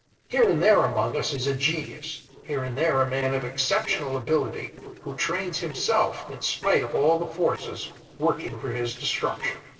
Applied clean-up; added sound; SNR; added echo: neural separator model SepFormer DNS4.